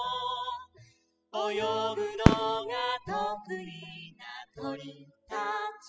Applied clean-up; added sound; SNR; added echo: classical method spectral subtraction.